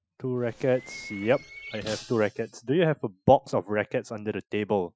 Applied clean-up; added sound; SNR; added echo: classical method Wiener filter.